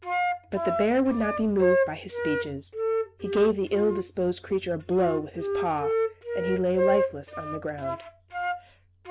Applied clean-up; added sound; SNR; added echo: none; Wind instrument, woodwind instrument; 2 dB; none.